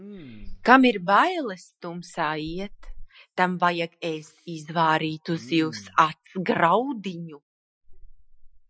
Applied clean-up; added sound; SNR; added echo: classical method Wiener filter.